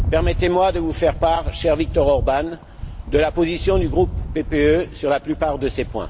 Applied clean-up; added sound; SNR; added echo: none; Rattle; 6 dB; none.